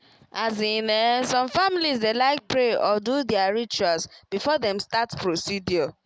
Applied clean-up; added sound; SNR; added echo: none; none; none; none.